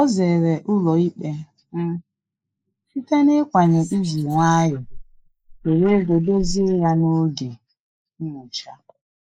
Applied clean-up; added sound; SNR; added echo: neural mask model Resemble Enhance denoiser.